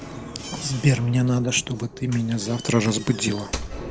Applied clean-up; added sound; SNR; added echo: none; Knock / Slam; 13 dB; none.